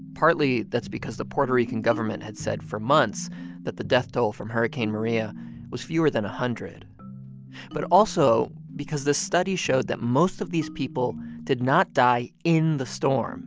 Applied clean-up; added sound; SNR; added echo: none; none; none; none.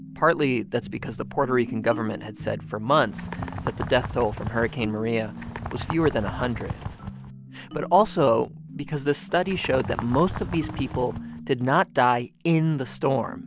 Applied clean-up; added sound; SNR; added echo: none; Bird; 9 dB; none.